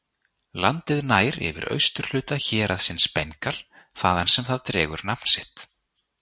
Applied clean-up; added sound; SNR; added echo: none; none; none; none.